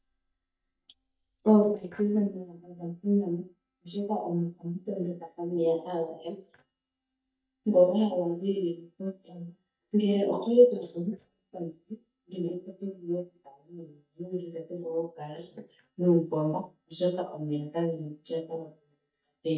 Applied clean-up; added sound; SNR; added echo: neural mask model DeepFilterNet 3.